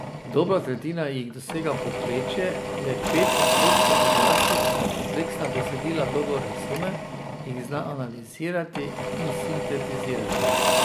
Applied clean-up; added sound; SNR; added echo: none; Engine / Drill / Mechanisms; -4 dB; none.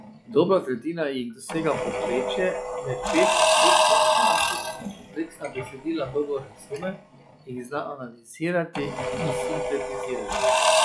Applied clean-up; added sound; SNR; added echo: classical method log-MMSE.